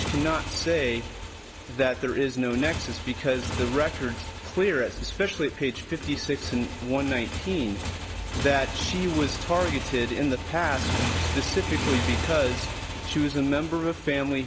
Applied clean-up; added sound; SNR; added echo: none; Motorcycle; 5 dB; none.